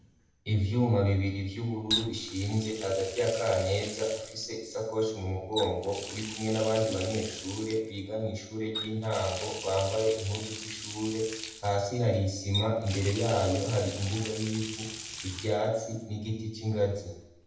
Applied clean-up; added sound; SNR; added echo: none; Water tap, faucet; 11 dB; reverberation time 0.8 s.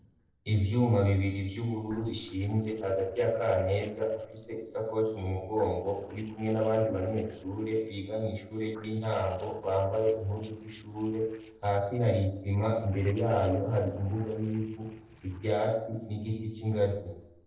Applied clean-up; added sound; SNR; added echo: neural separator model SepFormer DNS4.